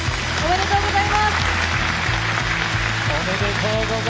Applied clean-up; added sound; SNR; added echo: none; none; none; none.